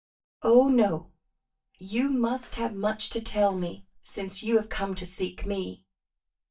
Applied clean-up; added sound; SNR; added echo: neural mask model DeepFilterNet 3.